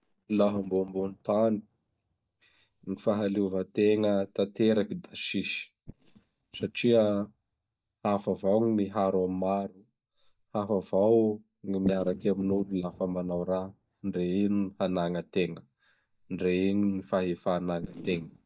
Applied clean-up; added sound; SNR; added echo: neural mask model DeepFilterNet 3.